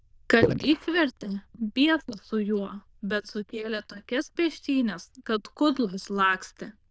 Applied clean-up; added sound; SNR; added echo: neural diffusion model UNIVERSE++.